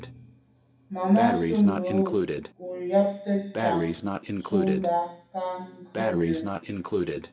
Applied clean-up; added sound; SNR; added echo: none; Breathing; 3 dB; reverberation time 0.6 s.